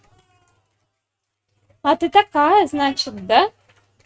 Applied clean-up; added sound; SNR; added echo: neural mask model RNNoise.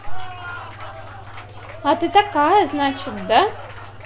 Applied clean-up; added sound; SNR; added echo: none; Applause; 15 dB; none.